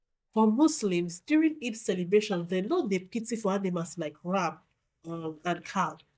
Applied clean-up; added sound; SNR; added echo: neural mask model DeepFilterNet 3.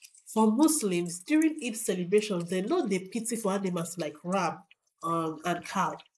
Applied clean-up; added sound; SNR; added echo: neural mask model Resemble Enhance denoiser.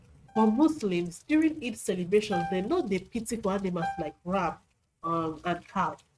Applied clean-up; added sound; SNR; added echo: neural mask model RNNoise.